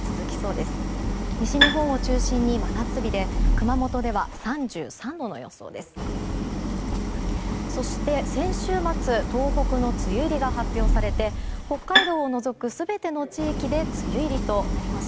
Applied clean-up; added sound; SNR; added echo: none; Bowed string instrument + Idling; -2 dB; none.